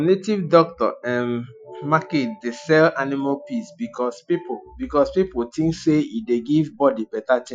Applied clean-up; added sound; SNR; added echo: classical method Wiener filter.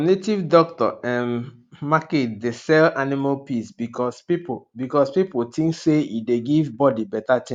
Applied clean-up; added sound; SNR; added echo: none; none; none; none.